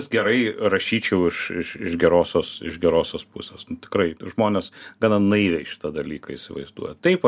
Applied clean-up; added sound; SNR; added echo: none; none; none; none.